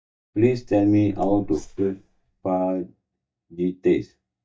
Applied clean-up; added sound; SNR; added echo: neural mask model DeepFilterNet 3.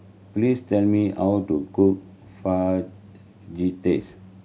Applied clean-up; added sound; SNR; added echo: none; none; none; none.